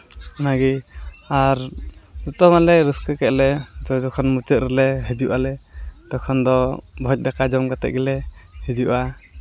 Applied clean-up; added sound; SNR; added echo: none; none; none; none.